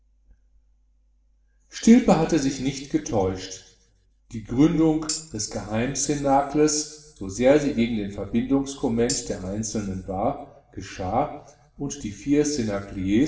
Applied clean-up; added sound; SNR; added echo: none; Tambourine; 13 dB; reverberation time 0.7 s.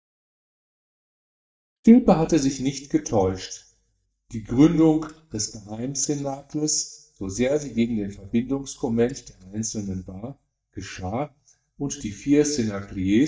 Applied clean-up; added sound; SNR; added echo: neural mask model DeepFilterNet 3.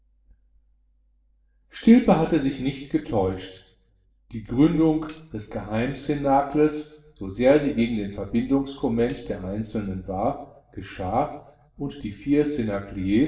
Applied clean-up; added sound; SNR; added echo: neural separator model SepFormer DNS4.